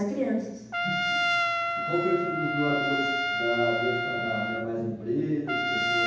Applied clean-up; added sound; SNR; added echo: none; Trumpet; -1 dB; reverberation time 0.9 s.